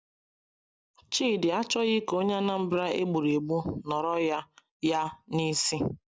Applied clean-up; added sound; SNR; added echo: none; none; none; none.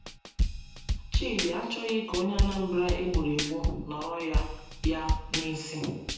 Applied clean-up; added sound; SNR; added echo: none; Drum kit; -1 dB; reverberation time 0.9 s.